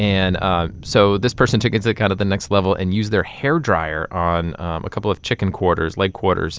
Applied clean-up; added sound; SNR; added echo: none; Thunder; 20 dB; none.